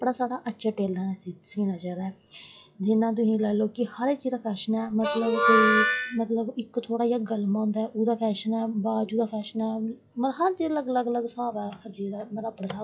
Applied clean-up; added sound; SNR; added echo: classical method log-MMSE.